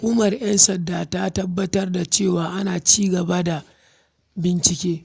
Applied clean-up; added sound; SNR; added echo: none; none; none; none.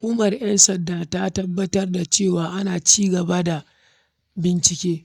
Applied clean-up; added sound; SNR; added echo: neural mask model DeepFilterNet 3.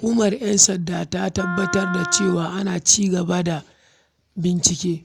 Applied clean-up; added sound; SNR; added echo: none; Wind instrument, woodwind instrument; 10 dB; none.